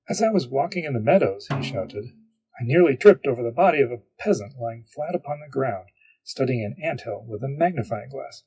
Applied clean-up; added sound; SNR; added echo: classical method WPE with log-MMSE.